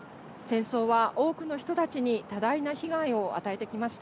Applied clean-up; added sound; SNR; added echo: none; none; none; none.